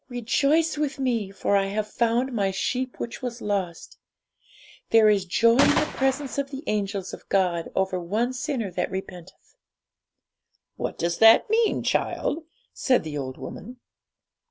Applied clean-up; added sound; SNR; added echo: none; Gunshot, gunfire; 2 dB; none.